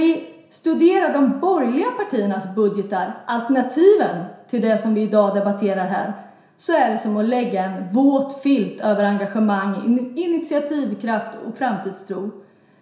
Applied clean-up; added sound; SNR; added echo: none; none; none; reverberation time 0.7 s.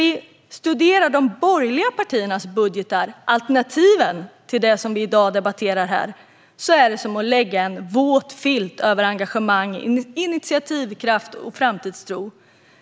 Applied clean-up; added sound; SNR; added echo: none; none; none; none.